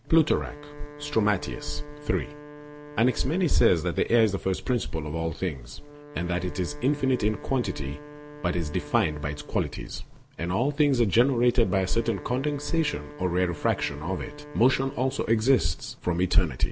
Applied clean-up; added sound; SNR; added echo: none; Wind instrument, woodwind instrument; 19 dB; none.